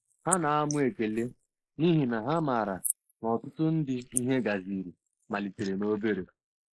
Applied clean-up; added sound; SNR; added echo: neural mask model Resemble Enhance denoiser.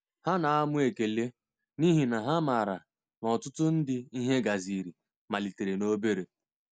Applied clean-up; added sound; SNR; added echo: none; none; none; none.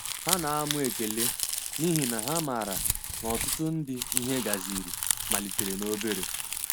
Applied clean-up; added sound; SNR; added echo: none; Crumpling, crinkling; 0 dB; none.